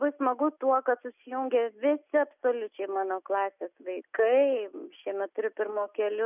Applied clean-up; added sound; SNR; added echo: none; none; none; none.